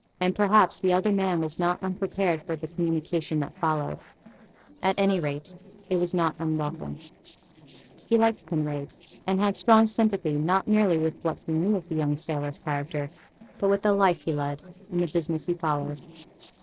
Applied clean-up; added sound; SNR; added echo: neural separator model SepFormer DNS4.